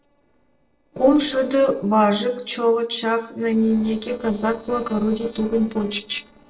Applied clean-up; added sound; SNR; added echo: neural separator model SepFormer DNS4.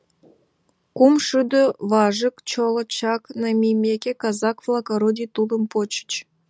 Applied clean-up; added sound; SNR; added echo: none; none; none; none.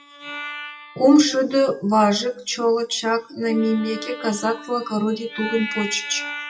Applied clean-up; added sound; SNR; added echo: classical method WPE with log-MMSE.